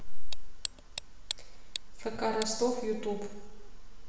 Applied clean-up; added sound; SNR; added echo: none; Tick; 16 dB; reverberation time 0.9 s.